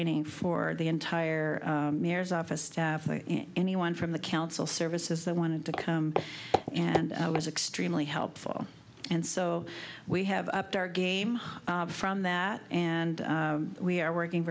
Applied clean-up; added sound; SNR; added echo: none; Walk, footsteps; 5 dB; none.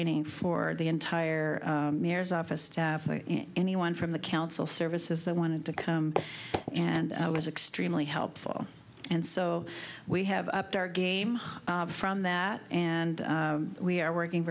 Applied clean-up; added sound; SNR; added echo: neural mask model Resemble Enhance denoiser.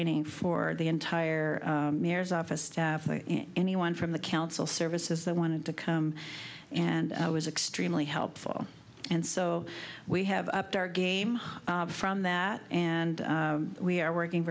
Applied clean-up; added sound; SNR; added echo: none; none; none; none.